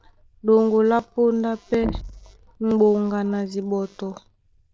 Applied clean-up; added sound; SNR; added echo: neural diffusion model UNIVERSE++.